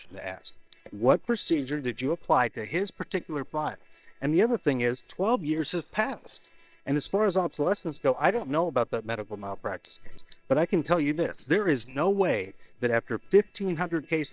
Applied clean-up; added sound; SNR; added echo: neural separator model SepFormer WHAM!.